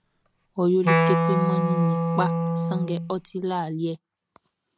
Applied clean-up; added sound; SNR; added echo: none; Wind instrument, woodwind instrument; -3 dB; none.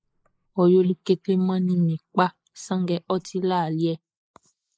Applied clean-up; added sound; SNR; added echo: neural mask model Resemble Enhance denoiser.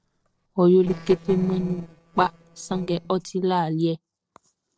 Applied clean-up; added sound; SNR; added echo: neural separator model SepFormer DNS4.